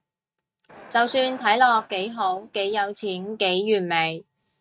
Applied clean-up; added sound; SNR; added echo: neural mask model RNNoise.